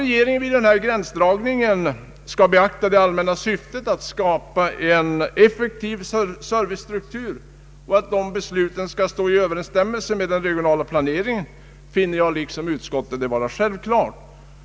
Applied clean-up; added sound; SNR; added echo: none; none; none; none.